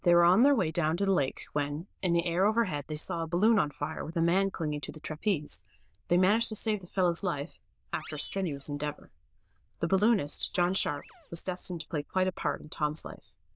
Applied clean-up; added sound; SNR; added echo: neural diffusion model UNIVERSE++.